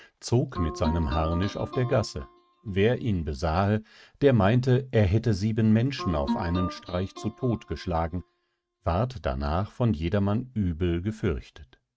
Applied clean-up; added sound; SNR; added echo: neural mask model RNNoise.